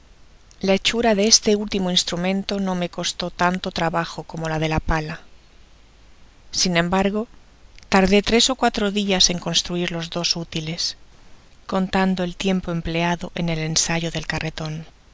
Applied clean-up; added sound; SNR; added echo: none; none; none; none.